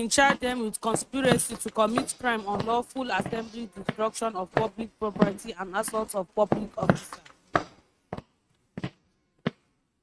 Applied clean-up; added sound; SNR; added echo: neural mask model RNNoise.